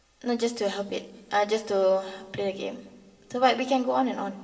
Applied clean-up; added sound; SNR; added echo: none; none; none; reverberation time 2.9 s.